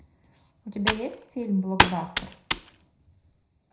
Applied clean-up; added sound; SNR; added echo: none; Computer keyboard; -4 dB; reverberation time 0.5 s.